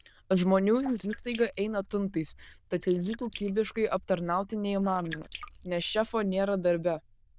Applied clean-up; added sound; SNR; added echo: neural diffusion model UNIVERSE++.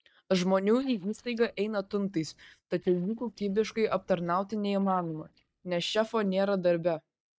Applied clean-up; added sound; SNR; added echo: neural mask model DeepFilterNet 3.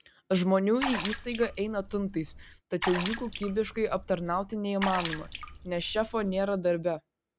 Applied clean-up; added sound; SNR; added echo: none; Water / Splash, splatter; 7 dB; none.